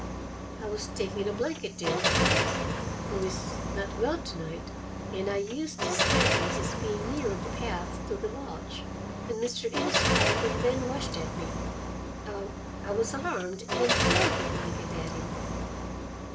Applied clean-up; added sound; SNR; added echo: none; Car; -4 dB; reverberation time 0.3 s.